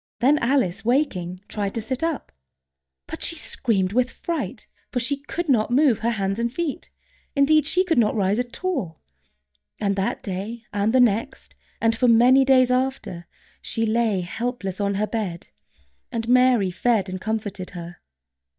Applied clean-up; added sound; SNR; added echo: neural mask model DeepFilterNet 3.